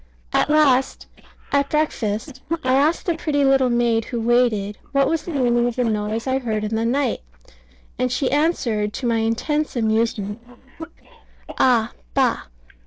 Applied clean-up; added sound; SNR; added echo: neural separator model SepFormer DNS4.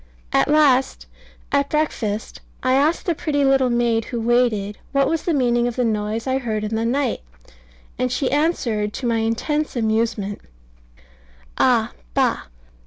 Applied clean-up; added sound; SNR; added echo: none; none; none; none.